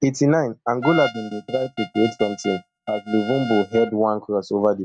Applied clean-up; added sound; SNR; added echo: neural mask model RNNoise.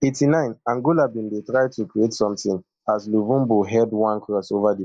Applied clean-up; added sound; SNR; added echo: neural mask model Resemble Enhance denoiser.